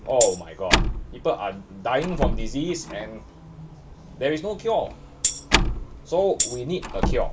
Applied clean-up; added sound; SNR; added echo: none; Slam + Tambourine; 0 dB; none.